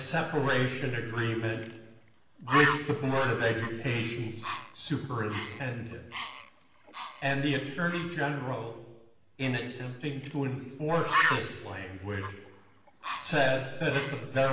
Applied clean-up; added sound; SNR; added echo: none; Bird; 6 dB; reverberation time 1.1 s.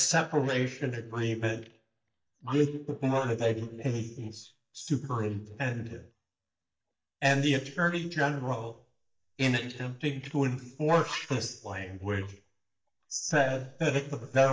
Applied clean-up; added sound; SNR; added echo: neural mask model DeepFilterNet 3.